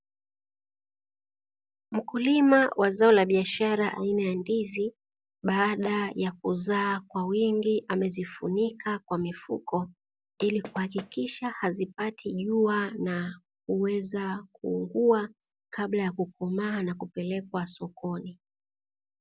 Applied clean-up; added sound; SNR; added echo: none; Knock; 16 dB; none.